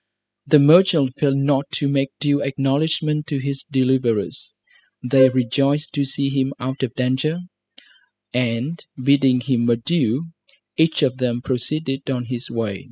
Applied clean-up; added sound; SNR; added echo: classical method spectral subtraction.